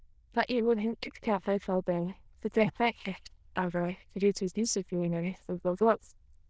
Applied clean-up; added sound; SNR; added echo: neural diffusion model UNIVERSE++.